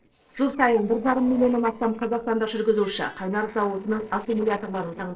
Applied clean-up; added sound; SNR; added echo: neural separator model SepFormer DNS4.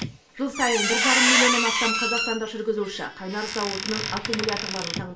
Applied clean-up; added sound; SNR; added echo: none; Squeak; -2 dB; reverberation time 0.3 s.